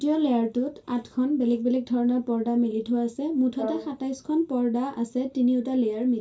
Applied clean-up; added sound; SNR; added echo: none; Brass instrument; 15 dB; reverberation time 0.2 s.